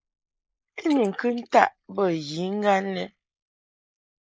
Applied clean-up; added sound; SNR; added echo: neural mask model Resemble Enhance denoiser.